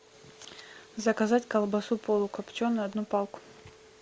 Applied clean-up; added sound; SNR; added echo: none; none; none; none.